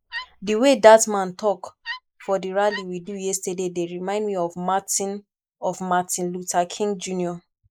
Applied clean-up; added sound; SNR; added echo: neural mask model Resemble Enhance denoiser.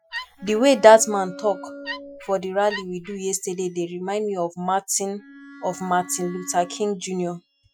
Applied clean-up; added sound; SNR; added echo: classical method Wiener filter.